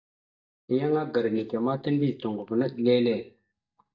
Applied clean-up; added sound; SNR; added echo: neural mask model DeepFilterNet 3.